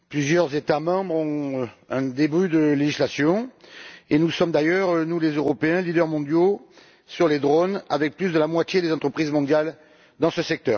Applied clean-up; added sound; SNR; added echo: none; none; none; none.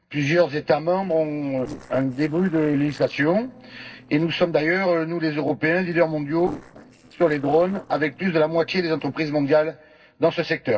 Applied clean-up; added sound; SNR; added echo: neural separator model SepFormer DNS4.